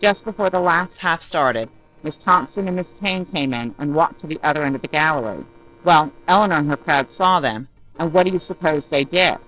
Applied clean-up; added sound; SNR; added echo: neural separator model SepFormer DNS4.